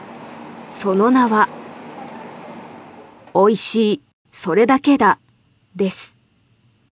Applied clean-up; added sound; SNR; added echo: none; none; none; none.